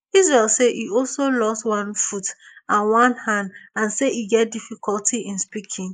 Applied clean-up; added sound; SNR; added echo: neural mask model Resemble Enhance denoiser.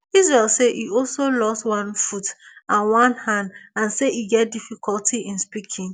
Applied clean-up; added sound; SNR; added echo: none; none; none; none.